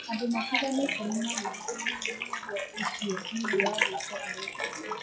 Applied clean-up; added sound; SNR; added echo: classical method WPE with log-MMSE.